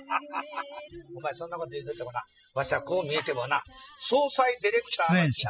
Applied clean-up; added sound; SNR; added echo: classical method spectral subtraction.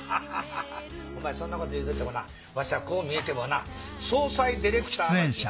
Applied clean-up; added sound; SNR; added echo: none; Bowed string instrument; 9 dB; none.